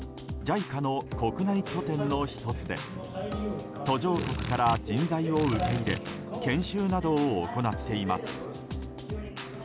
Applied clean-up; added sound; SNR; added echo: none; Drill; 5 dB; none.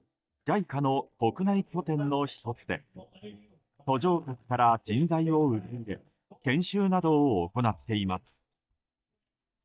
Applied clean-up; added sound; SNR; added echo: neural mask model DeepFilterNet 3.